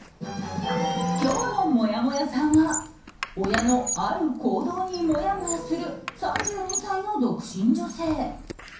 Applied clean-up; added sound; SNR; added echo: none; Squeak; 10 dB; reverberation time 0.6 s.